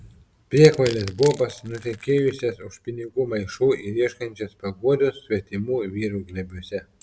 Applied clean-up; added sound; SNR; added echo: none; Crushing; 18 dB; none.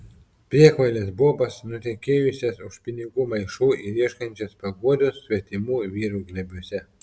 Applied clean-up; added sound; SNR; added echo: none; none; none; none.